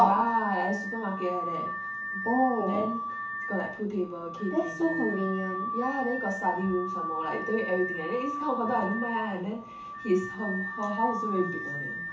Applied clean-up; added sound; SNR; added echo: none; Alarm / Car; 6 dB; reverberation time 0.7 s.